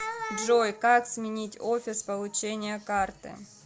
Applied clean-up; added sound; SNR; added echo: none; none; none; none.